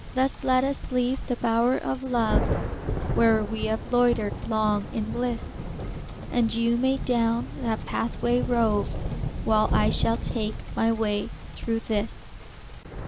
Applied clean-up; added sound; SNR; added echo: none; Thunder; 5 dB; none.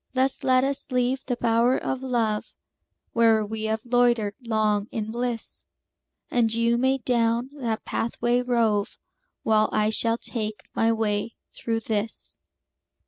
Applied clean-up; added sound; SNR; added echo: none; none; none; none.